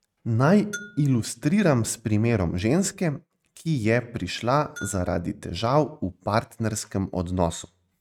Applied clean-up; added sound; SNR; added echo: neural mask model RNNoise.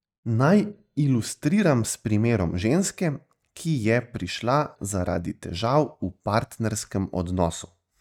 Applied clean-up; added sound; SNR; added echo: neural mask model DeepFilterNet 3.